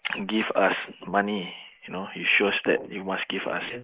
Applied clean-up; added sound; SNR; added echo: neural mask model Resemble Enhance denoiser.